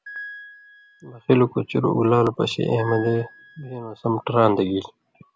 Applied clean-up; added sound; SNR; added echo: none; Piano; 19 dB; none.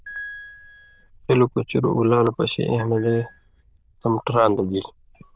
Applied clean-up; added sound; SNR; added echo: neural diffusion model UNIVERSE++.